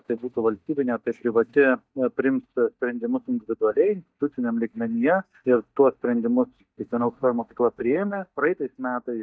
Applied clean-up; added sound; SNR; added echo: neural mask model DeepFilterNet 3.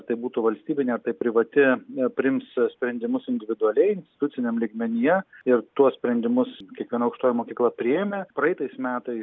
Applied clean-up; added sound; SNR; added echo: none; none; none; none.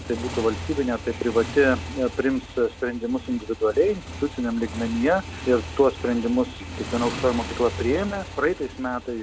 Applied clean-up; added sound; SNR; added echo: none; Motorcycle; 11 dB; none.